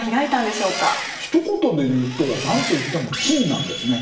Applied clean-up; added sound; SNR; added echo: none; Engine; 9 dB; reverberation time 0.7 s.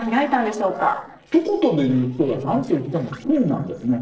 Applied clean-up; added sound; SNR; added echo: neural separator model SepFormer DNS4.